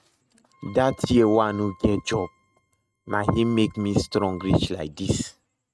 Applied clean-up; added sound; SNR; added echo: neural mask model RNNoise.